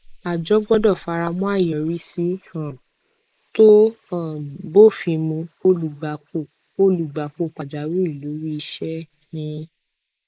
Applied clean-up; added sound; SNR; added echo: neural mask model Resemble Enhance denoiser.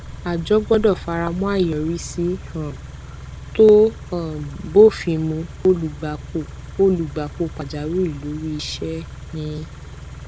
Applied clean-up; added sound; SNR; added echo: none; Idling / Car; 14 dB; none.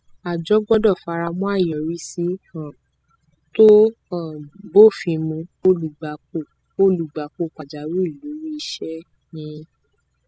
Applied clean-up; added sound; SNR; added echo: classical method spectral subtraction.